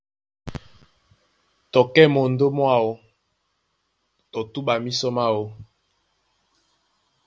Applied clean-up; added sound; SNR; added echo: none; none; none; none.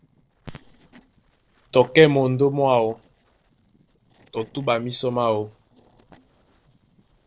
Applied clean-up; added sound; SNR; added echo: neural separator model SepFormer DNS4.